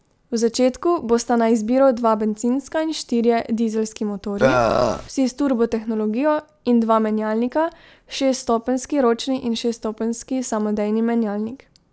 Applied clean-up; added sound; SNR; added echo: none; Burping, eructation; -3 dB; none.